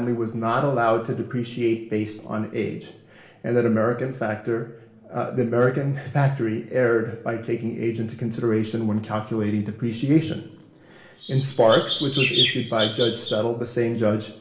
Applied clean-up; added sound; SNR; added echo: none; Chirp, tweet; 3 dB; reverberation time 0.9 s.